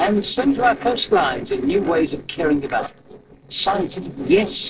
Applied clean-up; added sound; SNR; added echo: neural separator model SepFormer DNS4.